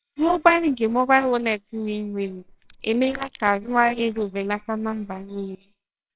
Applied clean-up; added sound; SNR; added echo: neural separator model SepFormer WHAMR!.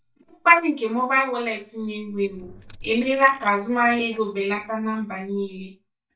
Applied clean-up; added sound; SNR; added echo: neural mask model DeepFilterNet 3.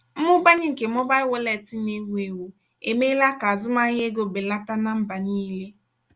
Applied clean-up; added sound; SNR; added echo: none; none; none; none.